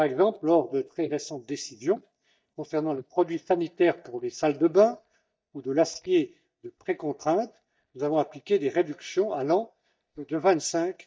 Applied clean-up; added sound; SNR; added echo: neural mask model DeepFilterNet 3.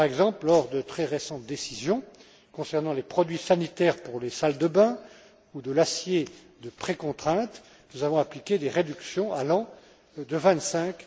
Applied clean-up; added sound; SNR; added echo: none; none; none; none.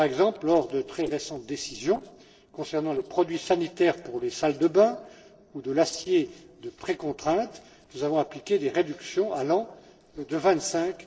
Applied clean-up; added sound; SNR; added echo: neural separator model SepFormer DNS4.